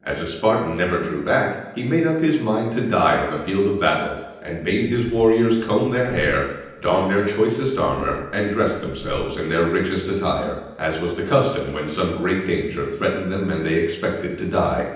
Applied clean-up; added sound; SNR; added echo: none; Zipper (clothing); 19 dB; reverberation time 0.9 s.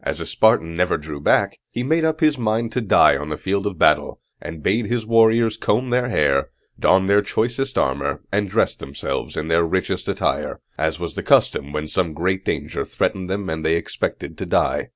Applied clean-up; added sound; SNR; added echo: none; none; none; none.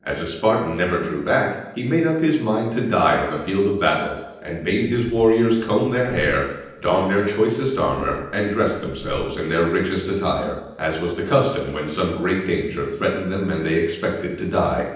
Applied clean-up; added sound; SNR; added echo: neural separator model SepFormer DNS4.